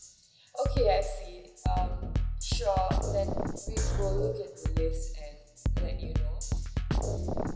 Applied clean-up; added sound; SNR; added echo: none; Drum kit; -4 dB; reverberation time 0.9 s.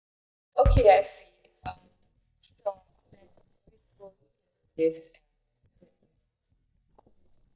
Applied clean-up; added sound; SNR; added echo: neural mask model DeepFilterNet 3.